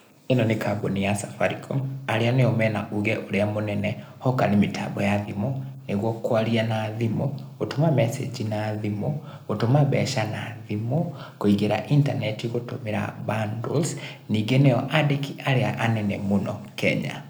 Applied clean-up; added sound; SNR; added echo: neural mask model Resemble Enhance denoiser.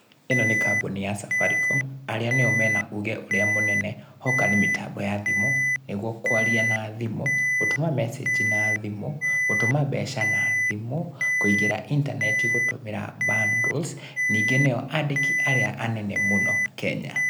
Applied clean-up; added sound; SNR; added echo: none; Alarm; -2 dB; none.